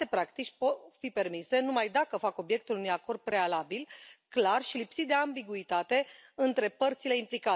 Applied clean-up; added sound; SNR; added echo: none; none; none; none.